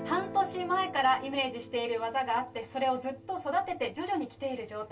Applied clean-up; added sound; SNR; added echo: none; Guitar; 15 dB; reverberation time 0.2 s.